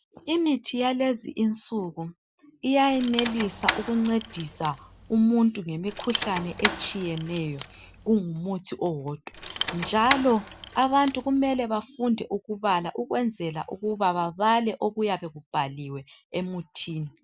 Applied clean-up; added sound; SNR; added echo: none; Rattle / Keys jangling; 5 dB; none.